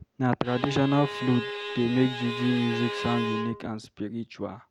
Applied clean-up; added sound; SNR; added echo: none; Bowed string instrument; 7 dB; none.